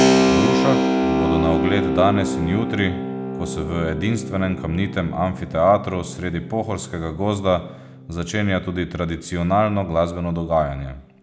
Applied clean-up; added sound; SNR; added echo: none; Keyboard (musical); 1 dB; none.